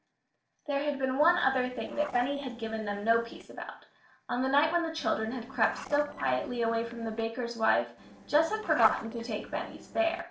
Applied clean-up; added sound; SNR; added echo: neural separator model SepFormer DNS4.